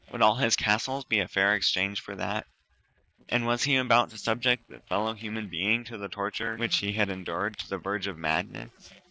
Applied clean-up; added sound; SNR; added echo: neural separator model SepFormer DNS4.